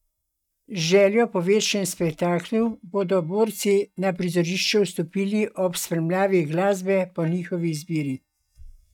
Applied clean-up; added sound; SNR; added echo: neural mask model DeepFilterNet 3.